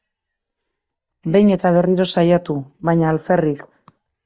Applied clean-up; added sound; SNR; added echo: neural mask model DeepFilterNet 3.